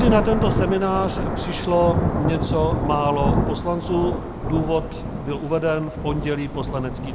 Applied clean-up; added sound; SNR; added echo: none; Thunder / Rain; 1 dB; none.